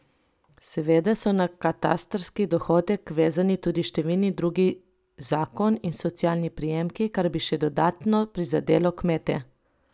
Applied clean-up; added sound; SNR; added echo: none; none; none; none.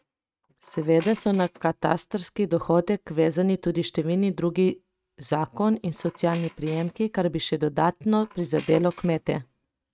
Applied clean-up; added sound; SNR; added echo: neural mask model RNNoise.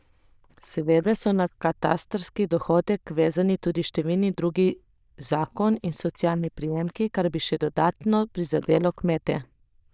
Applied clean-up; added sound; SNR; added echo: neural diffusion model UNIVERSE++.